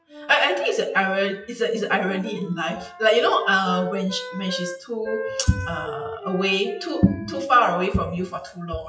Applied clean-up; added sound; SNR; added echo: classical method WPE with log-MMSE.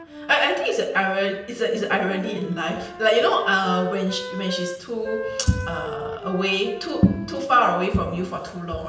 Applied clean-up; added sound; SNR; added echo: none; Wind instrument, woodwind instrument; 13 dB; reverberation time 0.9 s.